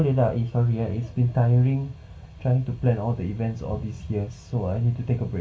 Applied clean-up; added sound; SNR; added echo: none; none; none; reverberation time 0.2 s.